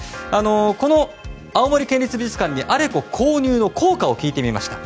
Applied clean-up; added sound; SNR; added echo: none; none; none; none.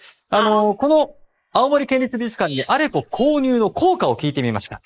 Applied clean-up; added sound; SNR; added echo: neural mask model Resemble Enhance denoiser.